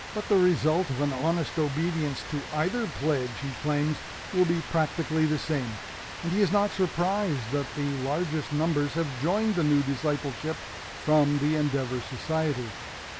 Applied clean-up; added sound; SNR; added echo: none; Rain; 11 dB; none.